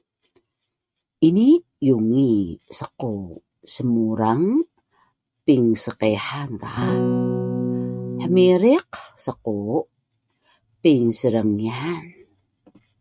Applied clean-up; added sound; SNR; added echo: neural mask model RNNoise.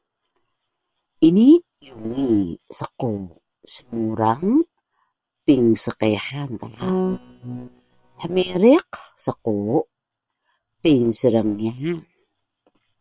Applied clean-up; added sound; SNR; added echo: neural separator model SepFormer WHAM!.